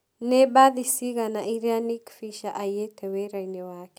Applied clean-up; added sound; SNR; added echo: none; none; none; none.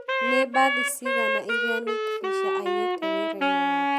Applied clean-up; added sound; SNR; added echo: none; Wind instrument, woodwind instrument; -5 dB; none.